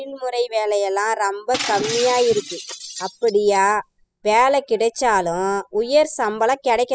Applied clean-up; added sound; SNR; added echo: classical method spectral subtraction.